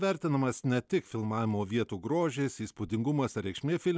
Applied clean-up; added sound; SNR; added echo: none; none; none; none.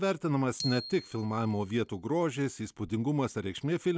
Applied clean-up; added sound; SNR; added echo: none; Glockenspiel; 16 dB; none.